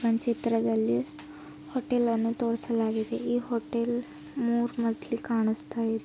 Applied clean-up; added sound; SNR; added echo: none; none; none; none.